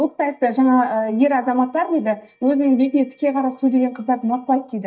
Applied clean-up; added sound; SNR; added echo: neural mask model DeepFilterNet 3.